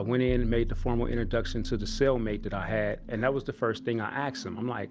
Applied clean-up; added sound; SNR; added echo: none; none; none; none.